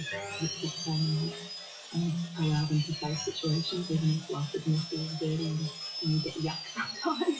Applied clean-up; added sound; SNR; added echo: classical method WPE with log-MMSE.